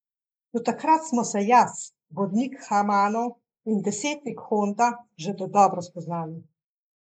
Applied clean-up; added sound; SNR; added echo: neural mask model Resemble Enhance denoiser.